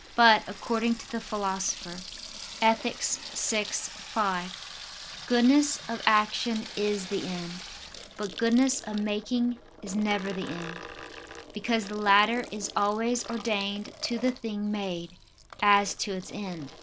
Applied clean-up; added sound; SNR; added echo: none; Sink (filling or washing) / Water tap, faucet; 15 dB; none.